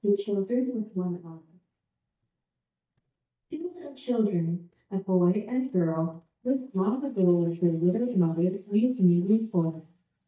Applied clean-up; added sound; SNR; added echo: neural mask model DeepFilterNet 3.